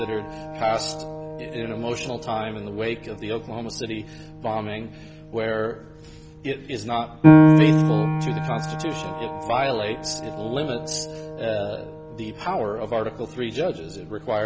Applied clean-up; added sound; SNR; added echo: none; Piano; -4 dB; none.